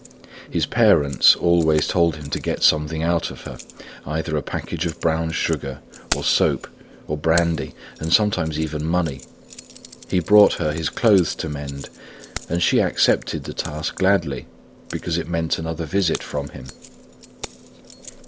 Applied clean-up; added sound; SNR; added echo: none; Keys jangling; 18 dB; none.